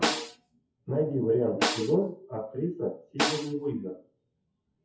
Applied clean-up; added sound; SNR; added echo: classical method WPE with log-MMSE.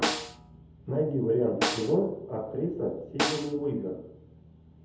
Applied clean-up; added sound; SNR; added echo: none; Snare drum; 4 dB; reverberation time 0.7 s.